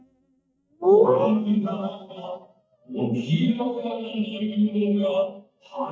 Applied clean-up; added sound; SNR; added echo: neural mask model DeepFilterNet 3.